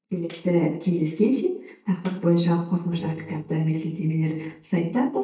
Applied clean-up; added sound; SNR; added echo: neural mask model DeepFilterNet 3.